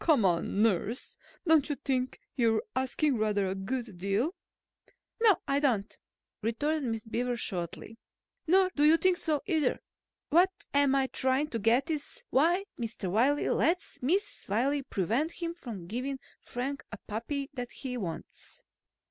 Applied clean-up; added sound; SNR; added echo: none; none; none; none.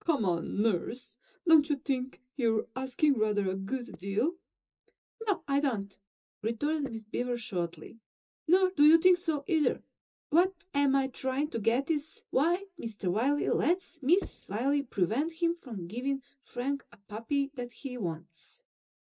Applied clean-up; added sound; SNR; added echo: neural mask model DeepFilterNet 3.